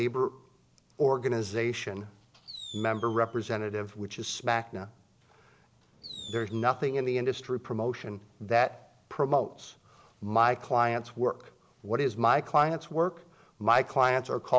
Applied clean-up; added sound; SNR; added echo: none; Fireworks; 18 dB; none.